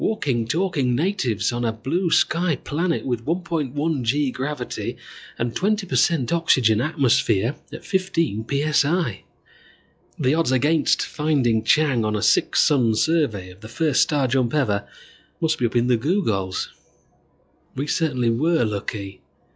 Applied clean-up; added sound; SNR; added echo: classical method log-MMSE.